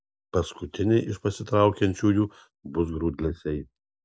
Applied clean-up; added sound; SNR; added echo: none; none; none; none.